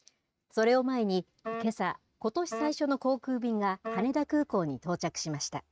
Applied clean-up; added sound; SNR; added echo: neural mask model RNNoise.